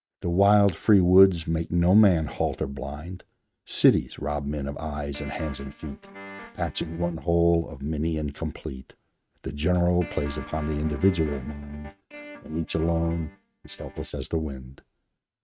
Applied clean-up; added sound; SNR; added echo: neural mask model RNNoise.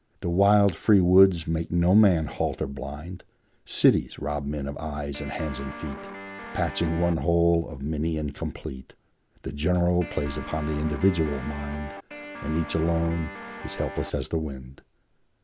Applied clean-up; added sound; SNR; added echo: none; Guitar; 13 dB; none.